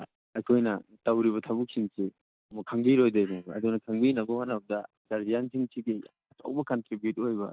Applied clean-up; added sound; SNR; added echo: neural mask model DeepFilterNet 3.